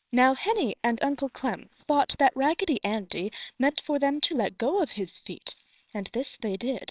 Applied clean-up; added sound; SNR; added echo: neural separator model SepFormer WHAMR!.